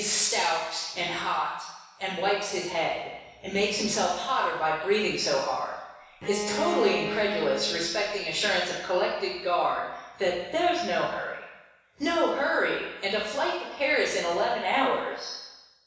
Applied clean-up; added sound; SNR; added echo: none; Bowed string instrument; 8 dB; reverberation time 1.1 s.